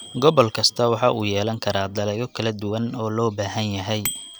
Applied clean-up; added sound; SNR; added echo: none; Bicycle bell; 18 dB; none.